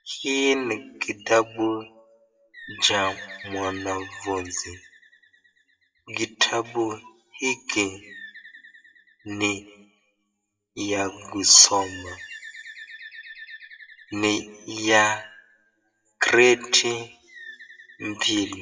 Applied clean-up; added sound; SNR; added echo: classical method WPE with log-MMSE.